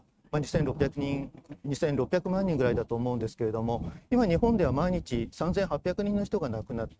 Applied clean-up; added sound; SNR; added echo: neural mask model RNNoise.